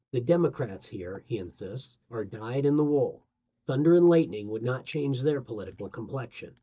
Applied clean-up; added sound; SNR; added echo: neural mask model DeepFilterNet 3.